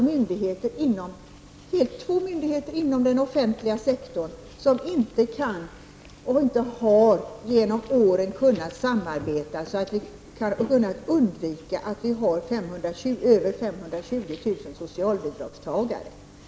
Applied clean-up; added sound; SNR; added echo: none; none; none; none.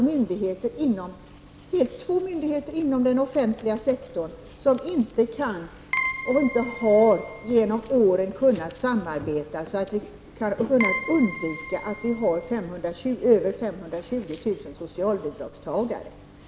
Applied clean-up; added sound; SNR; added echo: none; Keyboard (musical); 8 dB; none.